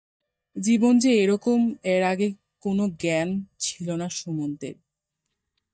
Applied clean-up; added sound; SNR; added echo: neural mask model DeepFilterNet 3.